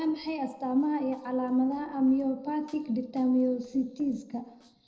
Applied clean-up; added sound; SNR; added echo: neural separator model SepFormer DNS4.